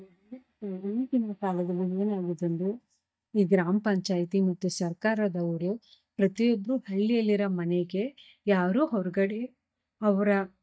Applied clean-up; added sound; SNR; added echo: neural mask model DeepFilterNet 3.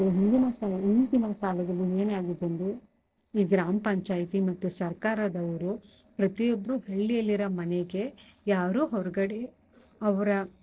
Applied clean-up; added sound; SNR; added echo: neural separator model SepFormer DNS4.